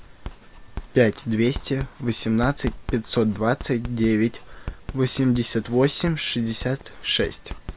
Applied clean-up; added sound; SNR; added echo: none; Writing; 13 dB; none.